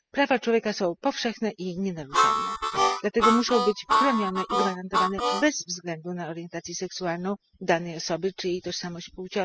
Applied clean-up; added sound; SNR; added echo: classical method spectral subtraction.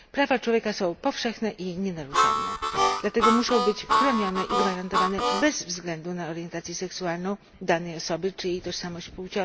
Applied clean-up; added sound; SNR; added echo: none; Harmonica; -3 dB; none.